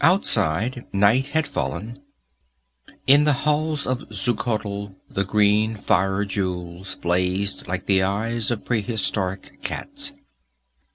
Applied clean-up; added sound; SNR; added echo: none; none; none; none.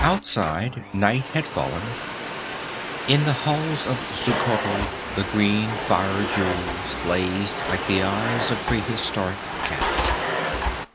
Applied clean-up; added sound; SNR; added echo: none; Domestic sounds, home sounds; 3 dB; none.